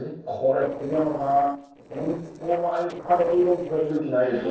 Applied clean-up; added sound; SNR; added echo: neural separator model SepFormer DNS4.